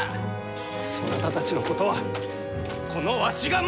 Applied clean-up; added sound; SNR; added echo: none; Guitar; 11 dB; none.